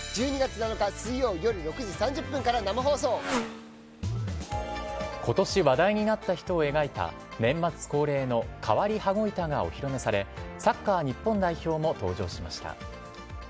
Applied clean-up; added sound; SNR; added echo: none; Motorcycle; 17 dB; none.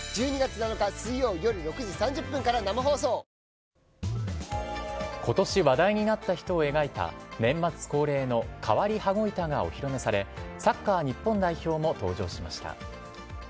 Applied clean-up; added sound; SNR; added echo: none; none; none; none.